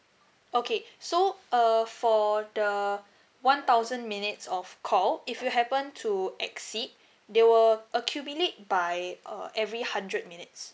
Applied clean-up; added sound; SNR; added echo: none; none; none; none.